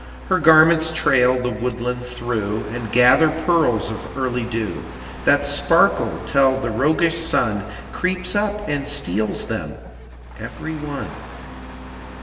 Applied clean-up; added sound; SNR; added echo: none; Engine starting; 18 dB; reverberation time 2.7 s.